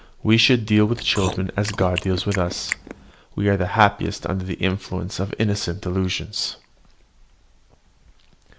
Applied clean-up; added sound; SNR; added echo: none; Chewing, mastication; 9 dB; none.